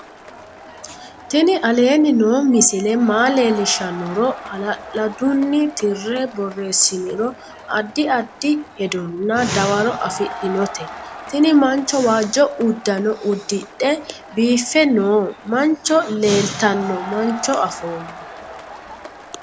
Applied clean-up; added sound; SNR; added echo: none; Crowd; 16 dB; none.